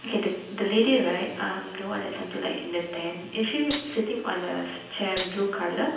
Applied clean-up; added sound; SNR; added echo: none; Rattle (instrument); 7 dB; reverberation time 0.9 s.